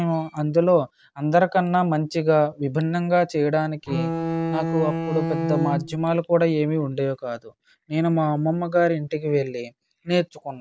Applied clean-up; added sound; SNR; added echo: none; Bowed string instrument; 3 dB; none.